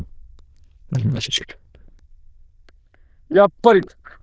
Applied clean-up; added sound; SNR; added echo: neural diffusion model UNIVERSE++.